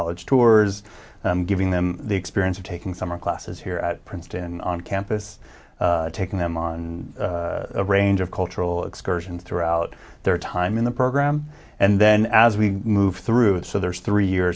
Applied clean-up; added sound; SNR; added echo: none; none; none; none.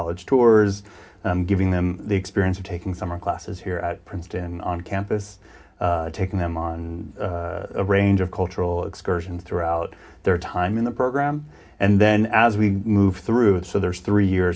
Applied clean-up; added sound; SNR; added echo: none; none; none; reverberation time 0.3 s.